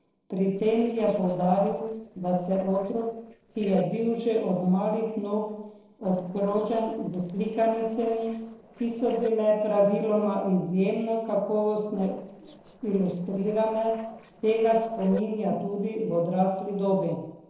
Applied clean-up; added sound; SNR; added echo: neural separator model SepFormer DNS4.